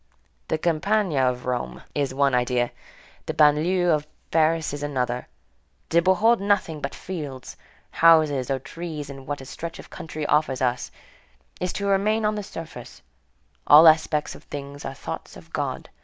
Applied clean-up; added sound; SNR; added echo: none; none; none; none.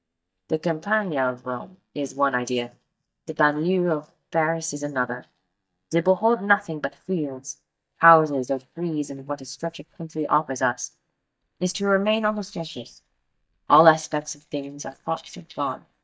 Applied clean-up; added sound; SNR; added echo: neural mask model DeepFilterNet 3.